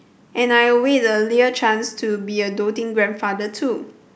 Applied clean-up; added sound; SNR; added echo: none; none; none; none.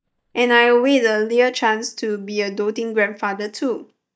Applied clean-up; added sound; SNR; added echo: neural mask model DeepFilterNet 3.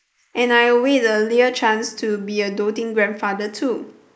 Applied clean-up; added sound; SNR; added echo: neural mask model Resemble Enhance denoiser.